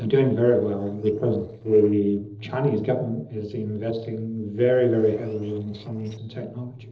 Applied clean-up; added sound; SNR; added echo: neural separator model SepFormer DNS4.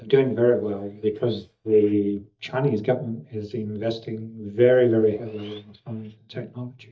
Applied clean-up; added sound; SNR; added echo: neural mask model DeepFilterNet 3.